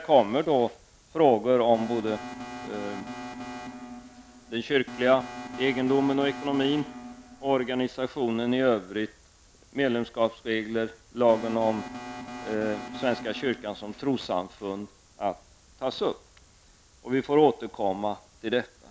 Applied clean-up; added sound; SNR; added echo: none; Alarm; 12 dB; none.